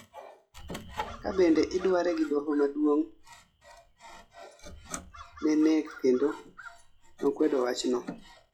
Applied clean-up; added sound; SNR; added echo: classical method log-MMSE.